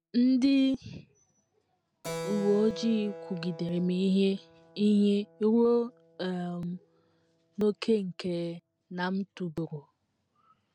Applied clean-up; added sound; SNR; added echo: none; Keyboard (musical); 16 dB; none.